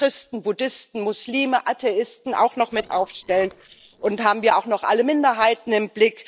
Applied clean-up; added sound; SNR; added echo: neural separator model SepFormer DNS4.